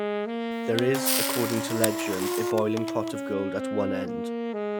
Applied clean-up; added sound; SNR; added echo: none; Camera + Wind instrument, woodwind instrument; -1 dB; none.